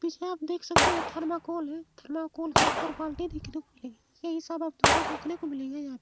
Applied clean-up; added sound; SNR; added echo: none; Gunshot, gunfire; -4 dB; none.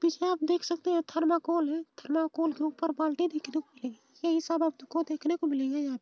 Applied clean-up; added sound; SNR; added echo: none; none; none; none.